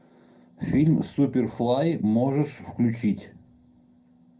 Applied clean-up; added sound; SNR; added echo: none; none; none; reverberation time 0.2 s.